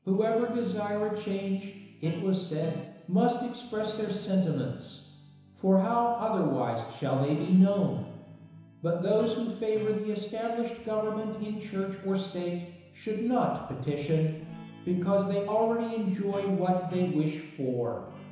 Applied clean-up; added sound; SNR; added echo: none; Guitar; 19 dB; reverberation time 1.0 s.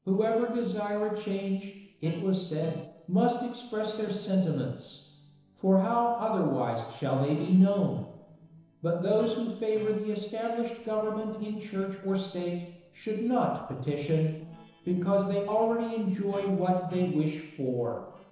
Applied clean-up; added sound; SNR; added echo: neural separator model SepFormer DNS4.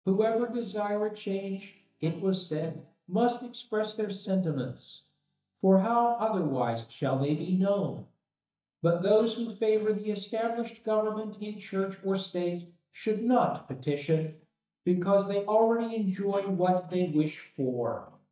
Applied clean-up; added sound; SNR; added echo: neural mask model DeepFilterNet 3.